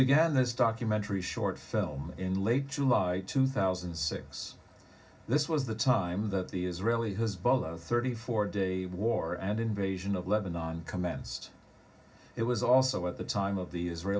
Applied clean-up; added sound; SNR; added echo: none; none; none; reverberation time 0.4 s.